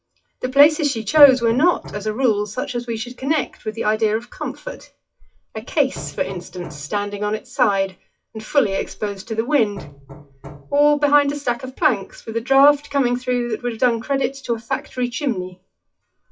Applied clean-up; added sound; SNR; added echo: classical method WPE with log-MMSE.